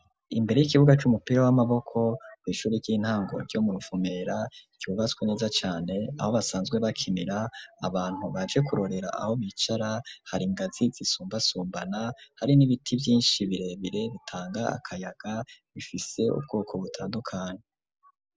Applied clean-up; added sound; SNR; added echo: none; none; none; none.